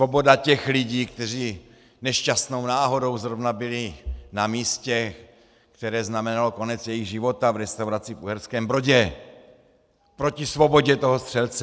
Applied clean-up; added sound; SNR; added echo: none; none; none; none.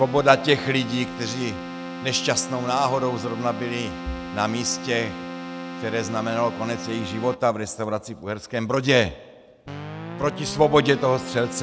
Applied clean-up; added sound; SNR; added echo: none; Keyboard (musical); 10 dB; none.